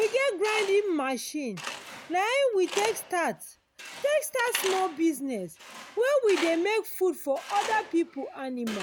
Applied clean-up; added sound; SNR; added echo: none; Tools; 12 dB; none.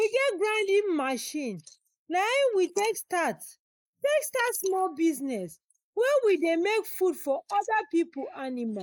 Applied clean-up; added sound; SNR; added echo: neural mask model Resemble Enhance denoiser.